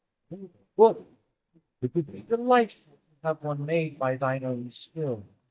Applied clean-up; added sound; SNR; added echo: neural mask model DeepFilterNet 3.